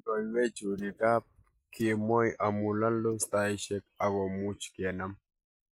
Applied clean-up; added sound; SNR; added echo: neural mask model Resemble Enhance denoiser.